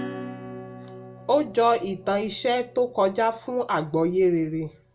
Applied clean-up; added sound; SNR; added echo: none; Acoustic guitar / Strum; 17 dB; reverberation time 0.2 s.